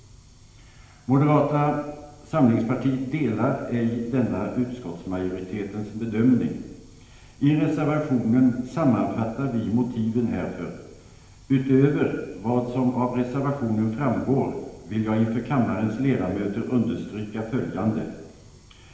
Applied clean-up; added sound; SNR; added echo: none; none; none; reverberation time 1.1 s.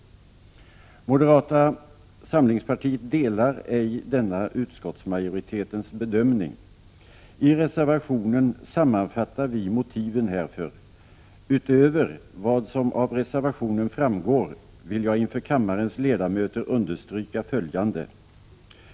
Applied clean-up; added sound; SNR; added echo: none; none; none; none.